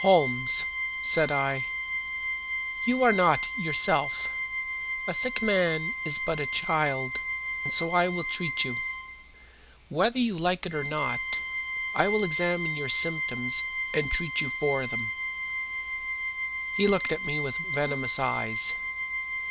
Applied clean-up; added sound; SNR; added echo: none; Organ; 2 dB; none.